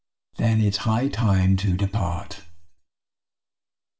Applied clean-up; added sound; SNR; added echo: none; none; none; reverberation time 0.4 s.